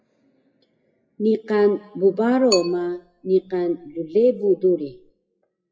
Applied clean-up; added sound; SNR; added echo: classical method WPE with log-MMSE.